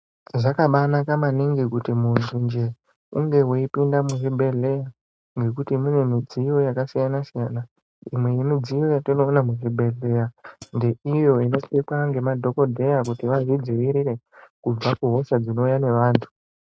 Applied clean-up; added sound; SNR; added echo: neural mask model RNNoise.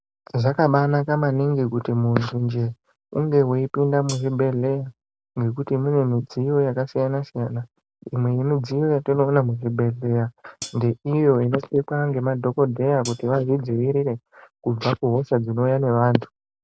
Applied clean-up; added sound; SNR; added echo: none; Hi-hat; 15 dB; none.